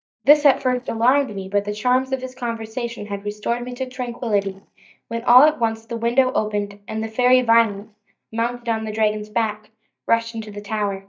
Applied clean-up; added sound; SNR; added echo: neural mask model DeepFilterNet 3.